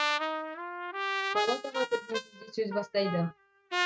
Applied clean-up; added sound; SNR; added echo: neural mask model RNNoise.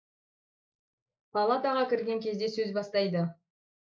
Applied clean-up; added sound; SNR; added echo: neural mask model Resemble Enhance denoiser.